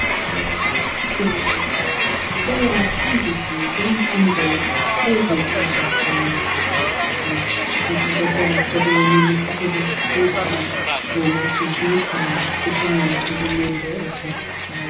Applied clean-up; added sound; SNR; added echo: none; Crowd; -2 dB; reverberation time 0.6 s.